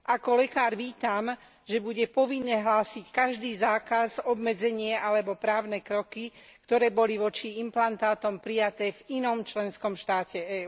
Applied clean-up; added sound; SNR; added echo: none; none; none; none.